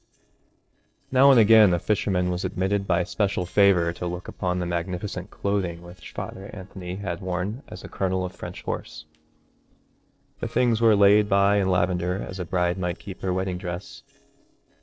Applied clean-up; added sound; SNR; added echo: neural separator model SepFormer DNS4.